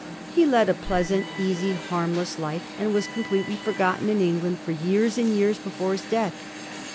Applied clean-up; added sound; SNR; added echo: none; Alarm; 12 dB; none.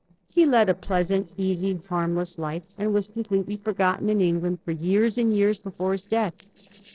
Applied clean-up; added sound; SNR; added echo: neural separator model SepFormer DNS4.